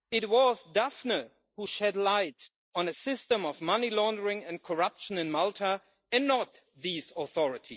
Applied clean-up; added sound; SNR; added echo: neural mask model Resemble Enhance denoiser.